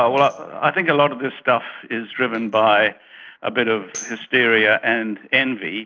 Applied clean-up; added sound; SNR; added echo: neural separator model SepFormer DNS4.